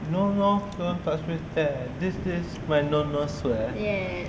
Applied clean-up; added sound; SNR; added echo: none; none; none; none.